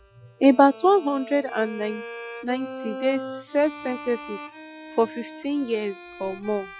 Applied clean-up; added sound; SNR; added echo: classical method log-MMSE.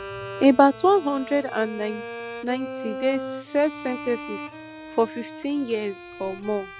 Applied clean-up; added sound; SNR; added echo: none; Bowed string instrument; 12 dB; none.